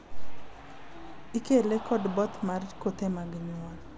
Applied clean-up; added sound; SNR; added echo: none; Cheering; 17 dB; none.